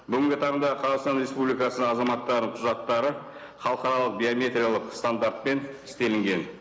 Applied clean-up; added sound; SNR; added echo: none; none; none; none.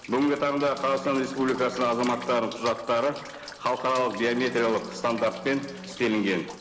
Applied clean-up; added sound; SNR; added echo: none; Bowed string instrument + Rain; 17 dB; none.